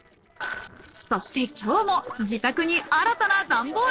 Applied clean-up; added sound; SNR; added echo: neural separator model SepFormer DNS4.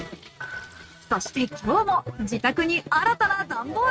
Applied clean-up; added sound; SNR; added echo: neural mask model RNNoise.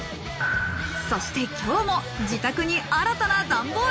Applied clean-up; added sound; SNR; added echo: none; none; none; none.